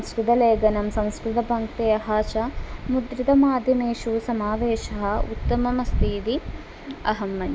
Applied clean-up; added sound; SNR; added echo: none; none; none; none.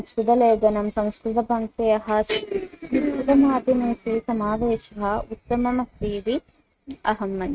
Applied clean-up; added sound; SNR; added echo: neural mask model RNNoise.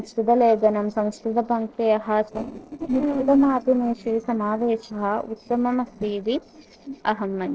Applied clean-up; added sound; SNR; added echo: neural separator model SepFormer DNS4.